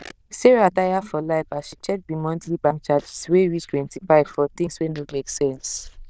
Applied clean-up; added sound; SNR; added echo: neural diffusion model UNIVERSE++.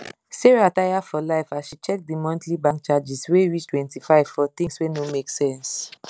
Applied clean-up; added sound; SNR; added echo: none; none; none; none.